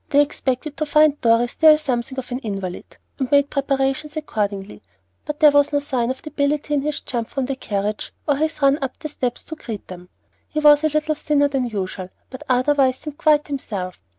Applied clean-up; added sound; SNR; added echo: none; none; none; none.